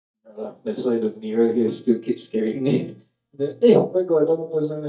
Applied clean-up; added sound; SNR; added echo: neural mask model DeepFilterNet 3.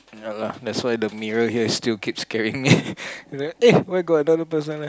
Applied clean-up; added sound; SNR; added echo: none; none; none; none.